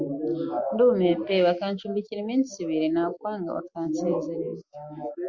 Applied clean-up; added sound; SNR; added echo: none; none; none; none.